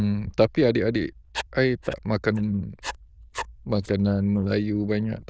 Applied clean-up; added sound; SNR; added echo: neural diffusion model UNIVERSE++.